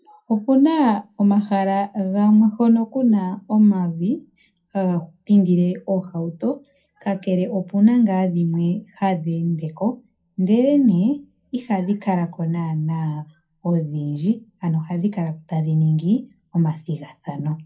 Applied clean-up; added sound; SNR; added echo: none; none; none; reverberation time 0.2 s.